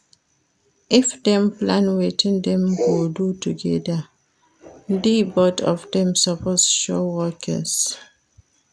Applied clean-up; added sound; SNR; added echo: none; none; none; none.